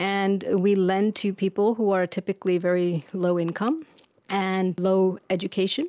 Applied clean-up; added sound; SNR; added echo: none; none; none; none.